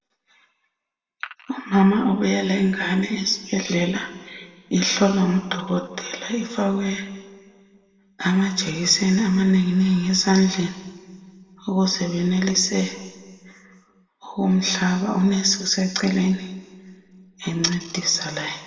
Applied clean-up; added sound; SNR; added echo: none; none; none; reverberation time 1.6 s.